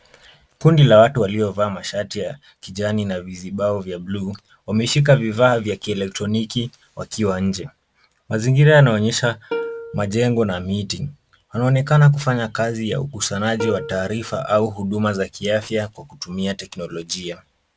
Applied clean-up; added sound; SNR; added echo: none; Plucked string instrument; 12 dB; none.